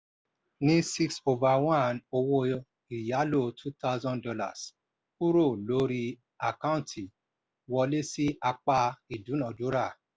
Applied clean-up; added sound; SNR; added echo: none; none; none; none.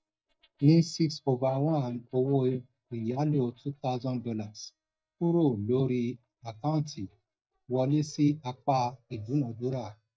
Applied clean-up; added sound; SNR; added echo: neural mask model DeepFilterNet 3.